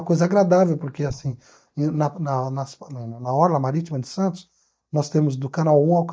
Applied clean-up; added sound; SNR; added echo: neural mask model DeepFilterNet 3.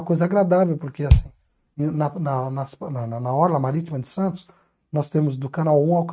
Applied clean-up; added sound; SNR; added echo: neural mask model RNNoise.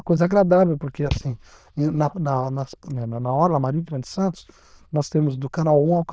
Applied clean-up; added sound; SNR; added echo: neural diffusion model UNIVERSE++.